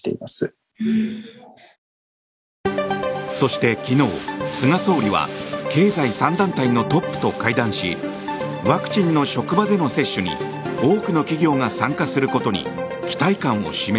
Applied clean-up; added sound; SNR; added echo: none; none; none; none.